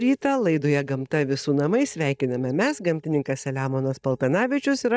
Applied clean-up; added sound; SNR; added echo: neural mask model DeepFilterNet 3.